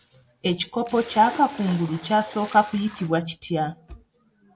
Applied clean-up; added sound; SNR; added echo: none; Splash, splatter; 17 dB; none.